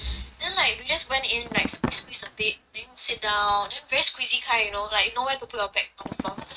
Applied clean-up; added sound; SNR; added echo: neural mask model RNNoise.